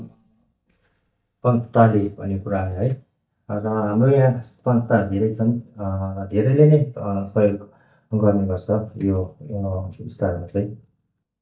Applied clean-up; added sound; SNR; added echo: neural mask model DeepFilterNet 3.